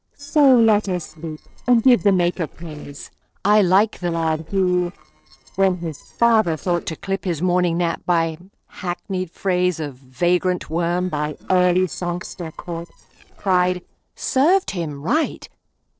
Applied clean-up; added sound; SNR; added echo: neural separator model SepFormer DNS4.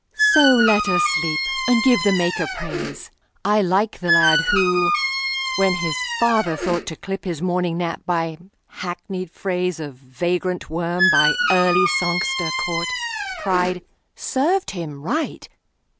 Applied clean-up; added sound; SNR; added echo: none; Squeak; 0 dB; none.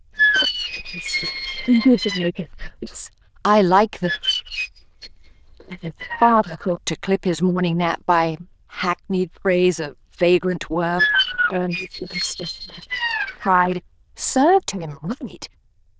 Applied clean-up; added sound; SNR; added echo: neural diffusion model UNIVERSE++.